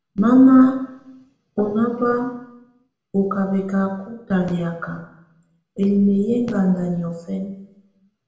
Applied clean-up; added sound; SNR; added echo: none; none; none; reverberation time 0.8 s.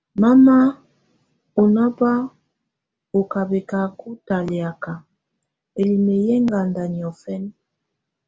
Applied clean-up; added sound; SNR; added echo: none; none; none; none.